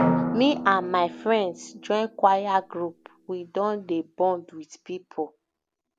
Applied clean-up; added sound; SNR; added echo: none; Drum; 7 dB; none.